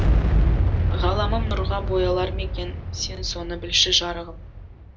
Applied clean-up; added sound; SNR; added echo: none; Boom; -4 dB; reverberation time 0.2 s.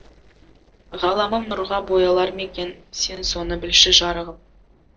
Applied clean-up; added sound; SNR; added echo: neural separator model SepFormer DNS4.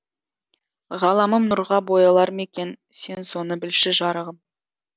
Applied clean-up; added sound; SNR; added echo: none; none; none; none.